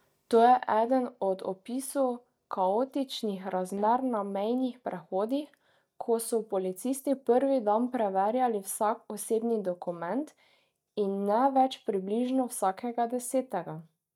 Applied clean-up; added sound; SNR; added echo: neural mask model DeepFilterNet 3.